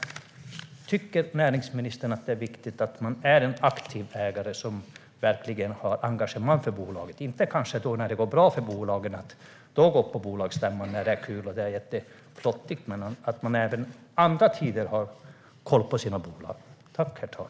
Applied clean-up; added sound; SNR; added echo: none; none; none; none.